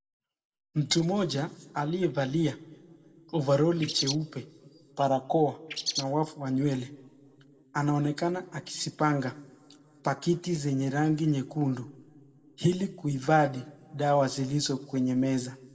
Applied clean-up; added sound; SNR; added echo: none; Bird; 4 dB; reverberation time 0.9 s.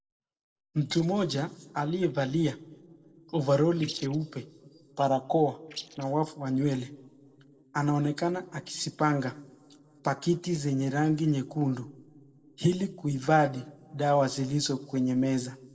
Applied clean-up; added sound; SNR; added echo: neural separator model SepFormer DNS4.